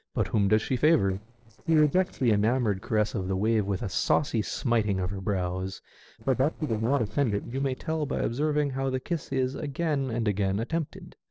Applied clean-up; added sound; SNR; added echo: neural separator model SepFormer DNS4.